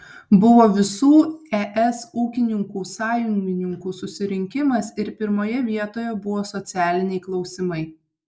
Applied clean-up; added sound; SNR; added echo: neural mask model Resemble Enhance denoiser.